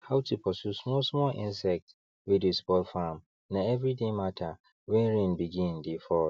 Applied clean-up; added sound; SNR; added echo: none; none; none; none.